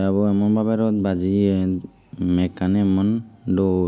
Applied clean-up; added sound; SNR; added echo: none; none; none; none.